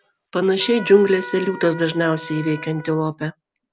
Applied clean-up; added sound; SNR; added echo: none; Trumpet; 17 dB; none.